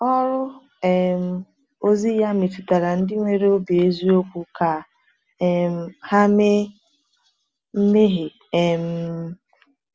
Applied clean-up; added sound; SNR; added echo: none; none; none; none.